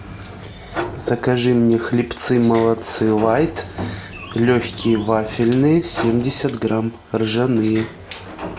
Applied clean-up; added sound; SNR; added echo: none; Sliding door; 14 dB; none.